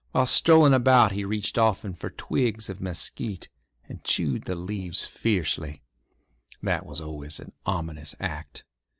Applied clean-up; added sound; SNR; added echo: neural mask model Resemble Enhance denoiser.